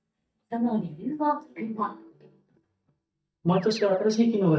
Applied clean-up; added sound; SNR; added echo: neural mask model DeepFilterNet 3.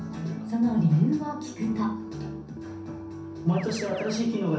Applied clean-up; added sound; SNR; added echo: none; Keyboard (musical); 15 dB; reverberation time 0.6 s.